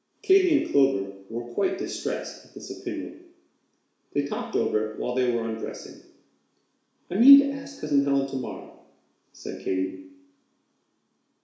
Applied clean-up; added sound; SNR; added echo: none; none; none; reverberation time 0.7 s.